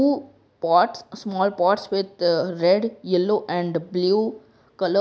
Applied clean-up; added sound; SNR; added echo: none; none; none; none.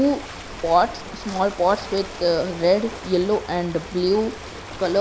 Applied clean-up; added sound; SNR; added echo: none; Ocean; 13 dB; none.